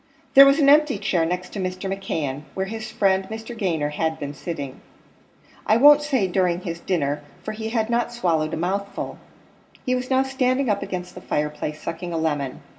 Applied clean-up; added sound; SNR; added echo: none; Bowed string instrument; 14 dB; reverberation time 1.5 s.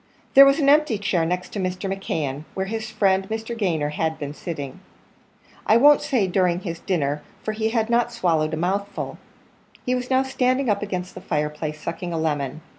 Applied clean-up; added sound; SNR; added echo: none; none; none; none.